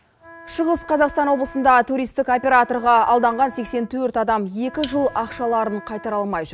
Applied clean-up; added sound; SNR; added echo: none; Raindrop + Wind instrument, woodwind instrument; 20 dB; none.